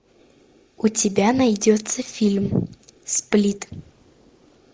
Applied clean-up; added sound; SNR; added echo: neural mask model Resemble Enhance denoiser.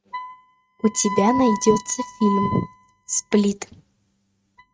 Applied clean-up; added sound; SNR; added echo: neural mask model RNNoise.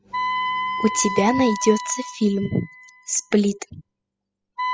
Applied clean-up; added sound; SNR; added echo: classical method spectral subtraction.